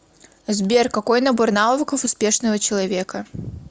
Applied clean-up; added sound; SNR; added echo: none; none; none; none.